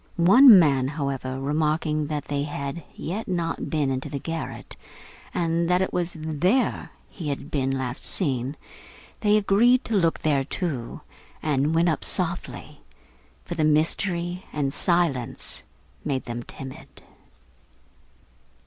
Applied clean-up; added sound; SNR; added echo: none; none; none; none.